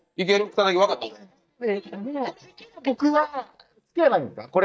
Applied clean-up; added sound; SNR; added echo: neural mask model DeepFilterNet 3.